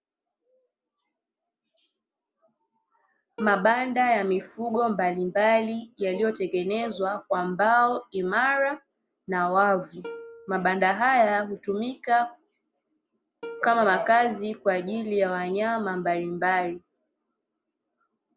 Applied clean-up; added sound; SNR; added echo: none; Plucked string instrument; 19 dB; none.